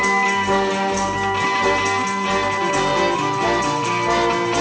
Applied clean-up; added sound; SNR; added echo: none; Wind instrument, woodwind instrument; 2 dB; none.